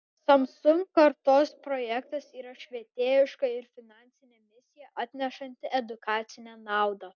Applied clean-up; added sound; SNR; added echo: none; none; none; none.